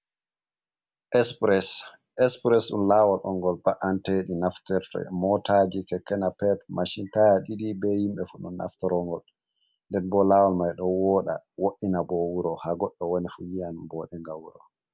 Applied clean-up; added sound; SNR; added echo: none; none; none; none.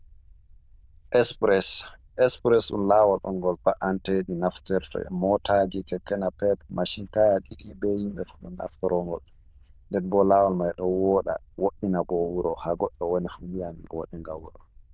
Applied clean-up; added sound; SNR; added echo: neural diffusion model UNIVERSE++.